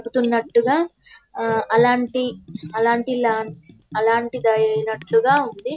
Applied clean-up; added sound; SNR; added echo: none; Bathtub (filling or washing) / Gurgling; 19 dB; none.